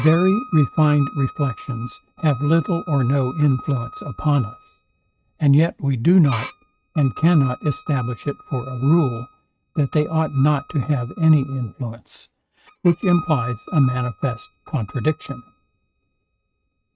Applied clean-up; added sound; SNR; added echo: neural mask model RNNoise.